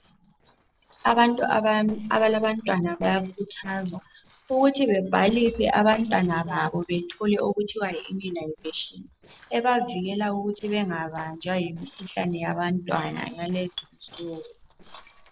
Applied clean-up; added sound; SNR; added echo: neural separator model SepFormer DNS4.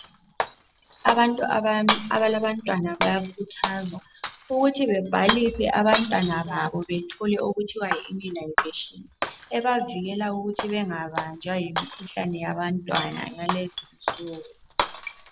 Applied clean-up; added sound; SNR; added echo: none; Shatter; 6 dB; none.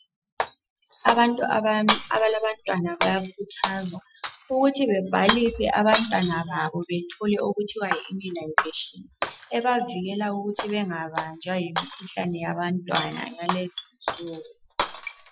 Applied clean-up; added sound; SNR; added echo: classical method Wiener filter.